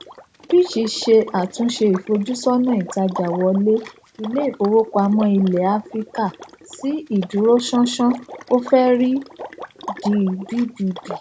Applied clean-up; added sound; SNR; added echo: none; Water / Liquid; 16 dB; none.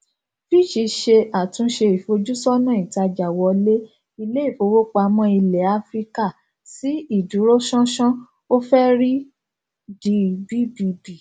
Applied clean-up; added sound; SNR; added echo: none; none; none; none.